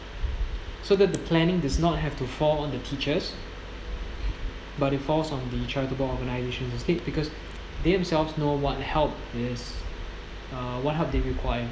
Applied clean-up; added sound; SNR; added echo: none; none; none; none.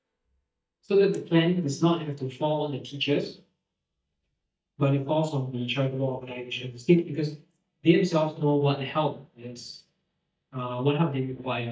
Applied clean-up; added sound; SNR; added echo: neural mask model DeepFilterNet 3.